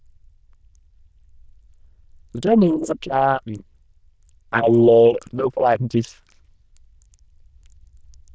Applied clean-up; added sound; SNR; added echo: neural diffusion model UNIVERSE++.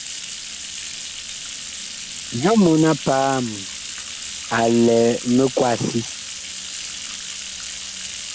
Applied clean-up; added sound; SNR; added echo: none; Bathtub (filling or washing); 9 dB; none.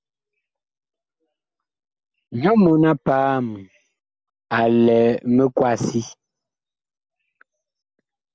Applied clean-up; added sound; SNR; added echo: none; none; none; none.